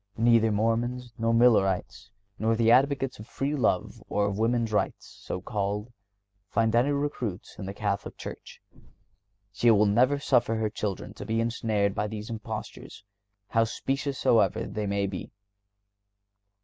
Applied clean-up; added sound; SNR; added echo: none; none; none; none.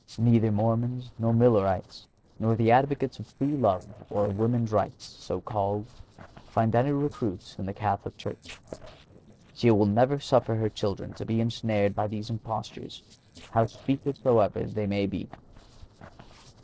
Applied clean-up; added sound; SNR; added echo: neural separator model SepFormer DNS4.